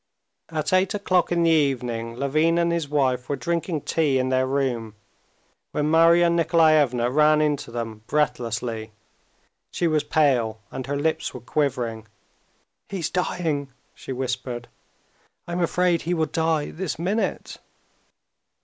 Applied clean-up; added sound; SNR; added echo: none; none; none; none.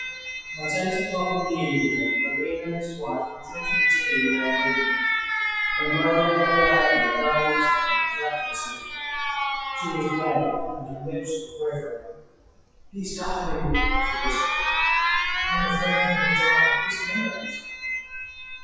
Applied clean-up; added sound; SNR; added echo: classical method WPE with log-MMSE.